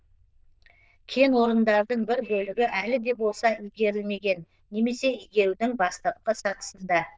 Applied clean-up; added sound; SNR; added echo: neural diffusion model UNIVERSE++.